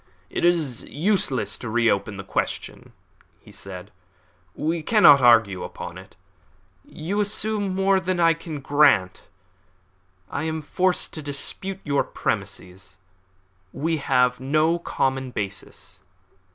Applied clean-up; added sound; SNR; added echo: none; none; none; none.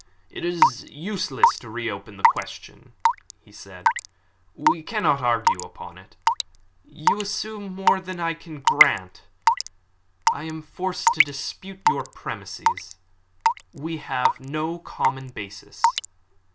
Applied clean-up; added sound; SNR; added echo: none; Raindrop / Drip / Water tap, faucet; -5 dB; reverberation time 0.2 s.